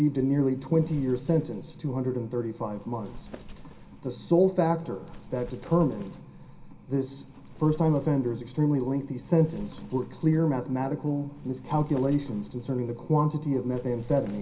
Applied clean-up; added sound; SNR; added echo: none; Wind; 19 dB; reverberation time 0.3 s.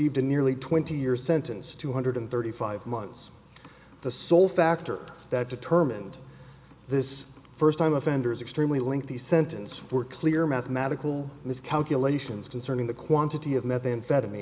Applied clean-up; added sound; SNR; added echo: none; none; none; none.